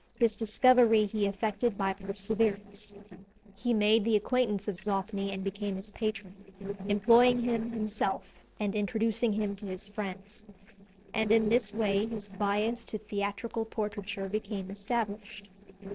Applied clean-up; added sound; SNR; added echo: neural separator model SepFormer DNS4.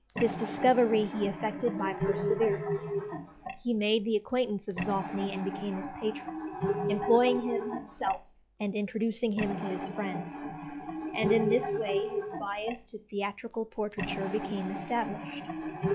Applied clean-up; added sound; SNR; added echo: classical method log-MMSE.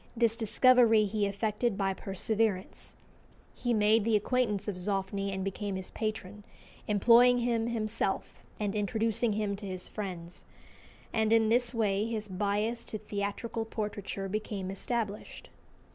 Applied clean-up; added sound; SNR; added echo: none; none; none; none.